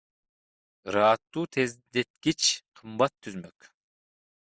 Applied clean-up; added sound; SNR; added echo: neural mask model Resemble Enhance denoiser.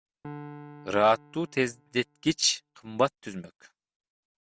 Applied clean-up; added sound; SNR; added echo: none; Piano; 19 dB; none.